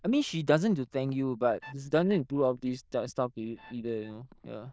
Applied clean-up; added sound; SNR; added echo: neural diffusion model UNIVERSE++.